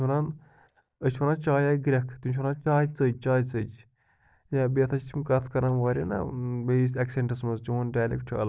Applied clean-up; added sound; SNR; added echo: neural mask model DeepFilterNet 3.